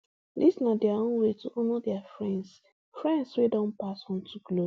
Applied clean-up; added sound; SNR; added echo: none; none; none; none.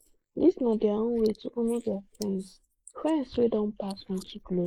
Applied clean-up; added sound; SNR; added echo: neural mask model Resemble Enhance denoiser.